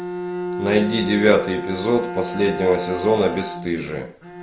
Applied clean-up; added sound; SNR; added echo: none; Bowed string instrument; 8 dB; none.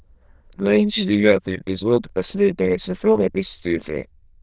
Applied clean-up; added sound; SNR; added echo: neural diffusion model UNIVERSE++.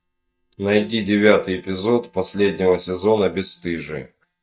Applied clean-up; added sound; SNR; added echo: neural mask model DeepFilterNet 3.